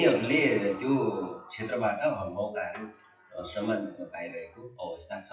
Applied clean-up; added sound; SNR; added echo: classical method WPE with log-MMSE.